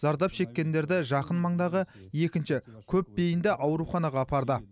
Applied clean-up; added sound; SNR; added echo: none; none; none; none.